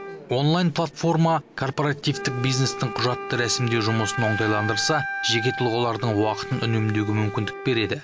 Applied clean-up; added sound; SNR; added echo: none; Wind instrument, woodwind instrument; 9 dB; none.